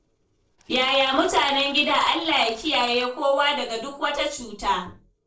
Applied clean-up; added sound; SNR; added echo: neural separator model SepFormer DNS4.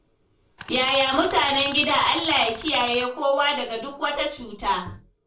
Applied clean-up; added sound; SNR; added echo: none; Tools; 14 dB; reverberation time 0.3 s.